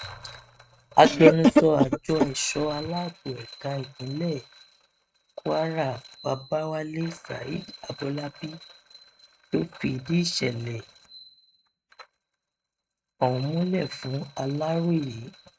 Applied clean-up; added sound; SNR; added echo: neural mask model RNNoise.